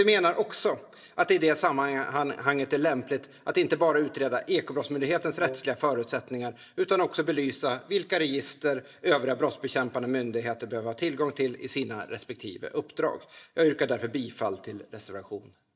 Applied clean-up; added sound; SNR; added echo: neural mask model DeepFilterNet 3.